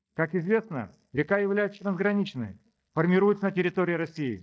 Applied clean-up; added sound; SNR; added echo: neural mask model DeepFilterNet 3.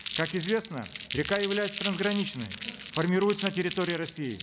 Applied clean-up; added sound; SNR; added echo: none; Crumpling, crinkling; -1 dB; none.